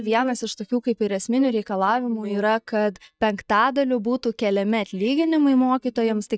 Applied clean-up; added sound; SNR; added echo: neural mask model DeepFilterNet 3.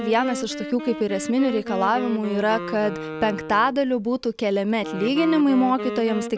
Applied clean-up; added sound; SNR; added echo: none; Wind instrument, woodwind instrument; 10 dB; none.